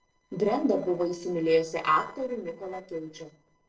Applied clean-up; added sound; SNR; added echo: neural separator model SepFormer DNS4.